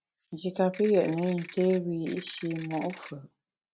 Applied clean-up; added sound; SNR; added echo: none; Ratchet, pawl / Percussion; 18 dB; none.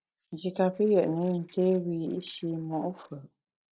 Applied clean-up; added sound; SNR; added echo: neural separator model SepFormer DNS4.